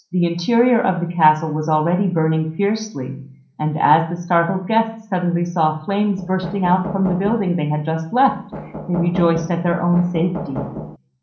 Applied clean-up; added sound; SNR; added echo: none; Knock; 10 dB; reverberation time 0.6 s.